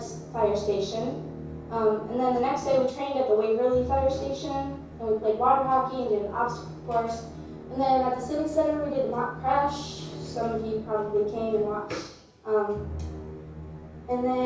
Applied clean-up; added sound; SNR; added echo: none; Musical instrument; 13 dB; reverberation time 0.6 s.